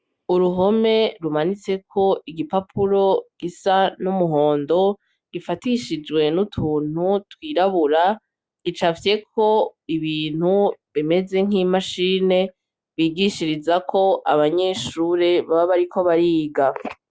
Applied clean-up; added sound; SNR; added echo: none; none; none; none.